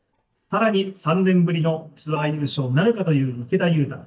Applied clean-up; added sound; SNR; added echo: neural mask model DeepFilterNet 3.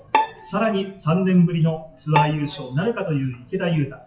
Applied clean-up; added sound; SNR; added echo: classical method WPE with log-MMSE.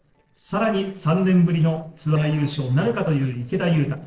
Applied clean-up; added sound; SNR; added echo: neural separator model SepFormer DNS4.